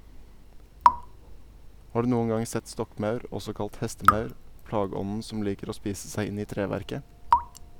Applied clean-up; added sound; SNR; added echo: none; Raindrop / Drip; -1 dB; none.